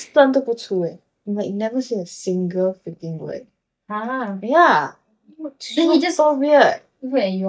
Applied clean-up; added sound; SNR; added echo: neural mask model DeepFilterNet 3.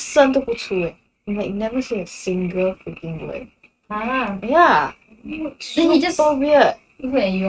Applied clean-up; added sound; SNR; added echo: neural mask model RNNoise.